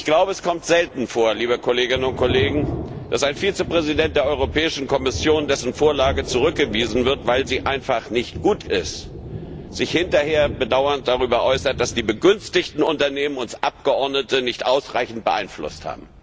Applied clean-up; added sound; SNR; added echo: none; Thunder; 12 dB; none.